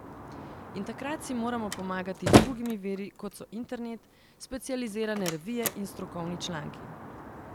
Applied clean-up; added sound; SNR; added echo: none; Slam; -3 dB; none.